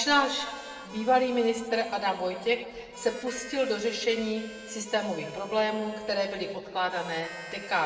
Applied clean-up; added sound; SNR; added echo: none; Harmonica; 17 dB; reverberation time 1.8 s.